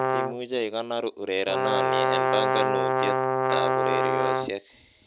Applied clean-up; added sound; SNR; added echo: none; Brass instrument; -5 dB; none.